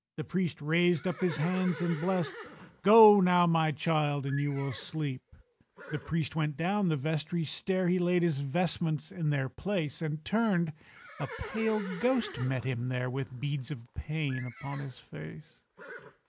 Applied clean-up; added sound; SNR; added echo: none; Livestock, farm animals, working animals; 18 dB; none.